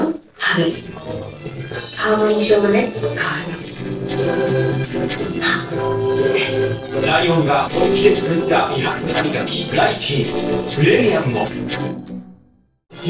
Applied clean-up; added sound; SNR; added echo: neural separator model SepFormer DNS4.